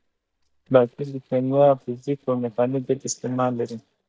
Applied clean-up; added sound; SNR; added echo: neural mask model DeepFilterNet 3.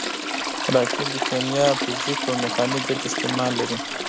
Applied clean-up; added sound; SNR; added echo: none; Trickle, dribble / Toilet flush; 1 dB; none.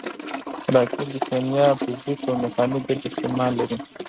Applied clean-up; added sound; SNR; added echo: neural mask model RNNoise.